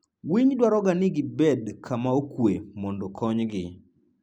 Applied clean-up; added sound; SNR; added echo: none; none; none; none.